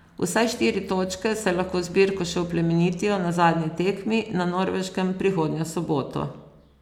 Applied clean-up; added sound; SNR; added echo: none; none; none; none.